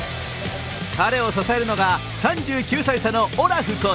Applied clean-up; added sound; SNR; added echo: none; none; none; none.